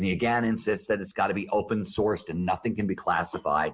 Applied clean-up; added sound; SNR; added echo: none; none; none; none.